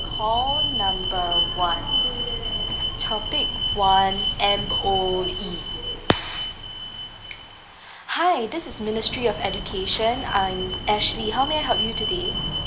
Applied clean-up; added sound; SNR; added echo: none; Alarm; 2 dB; none.